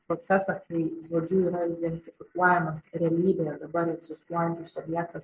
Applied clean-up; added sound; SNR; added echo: none; none; none; none.